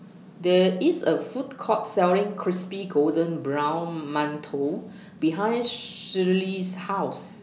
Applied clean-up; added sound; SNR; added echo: none; none; none; none.